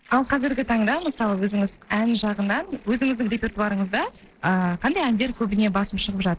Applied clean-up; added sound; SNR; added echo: neural separator model SepFormer DNS4.